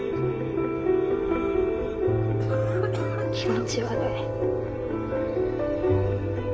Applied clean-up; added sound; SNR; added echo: none; Cough; 14 dB; reverberation time 1.2 s.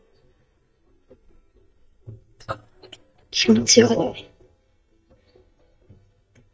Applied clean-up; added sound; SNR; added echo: neural mask model DeepFilterNet 3.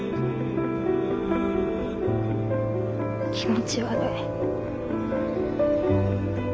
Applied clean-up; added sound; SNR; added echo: none; none; none; none.